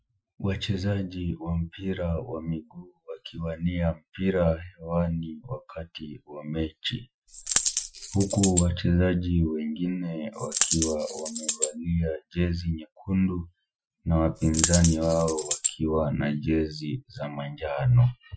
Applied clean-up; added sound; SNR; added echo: classical method Wiener filter.